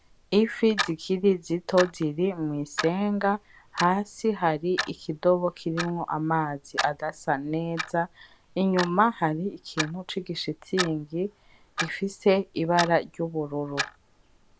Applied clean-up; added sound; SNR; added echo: none; Clock; 11 dB; none.